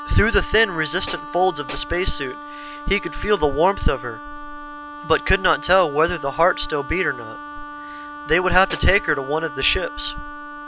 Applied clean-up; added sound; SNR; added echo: none; Tools + Wind instrument, woodwind instrument; 13 dB; none.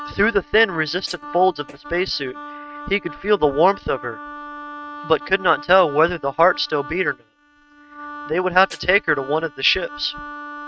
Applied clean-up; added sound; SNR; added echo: neural mask model RNNoise.